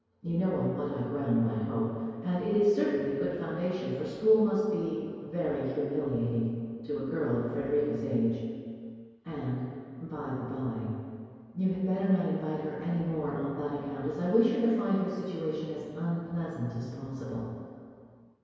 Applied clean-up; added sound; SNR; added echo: none; none; none; reverberation time 2.2 s.